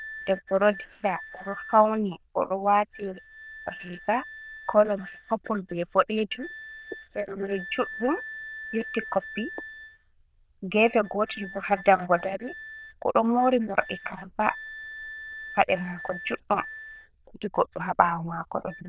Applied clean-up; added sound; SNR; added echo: neural diffusion model UNIVERSE++.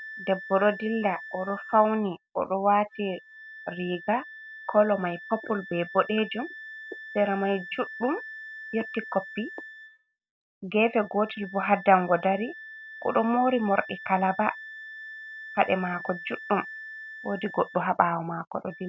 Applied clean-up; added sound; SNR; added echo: none; Wind instrument, woodwind instrument; 15 dB; none.